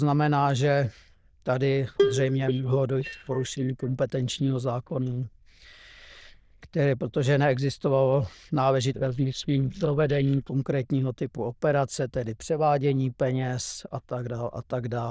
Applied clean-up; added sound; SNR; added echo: neural diffusion model UNIVERSE++.